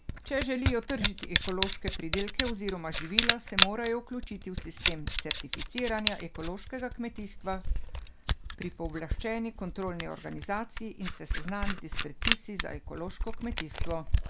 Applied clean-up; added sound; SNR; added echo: none; Camera; -3 dB; none.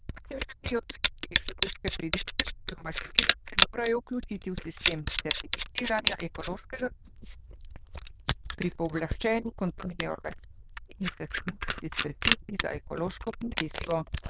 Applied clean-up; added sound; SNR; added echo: neural diffusion model UNIVERSE++.